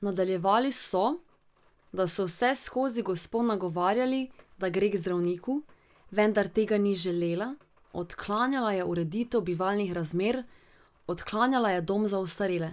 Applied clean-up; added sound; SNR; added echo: none; none; none; none.